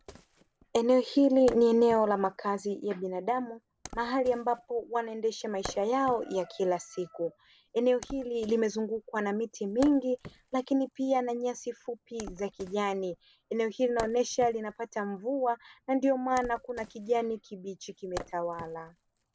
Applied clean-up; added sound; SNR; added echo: none; Wood; 20 dB; none.